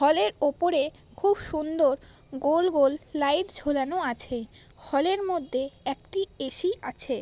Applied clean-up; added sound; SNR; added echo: none; none; none; none.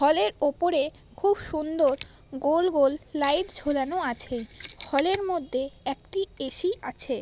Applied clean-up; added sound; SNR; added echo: none; Mechanisms; 20 dB; none.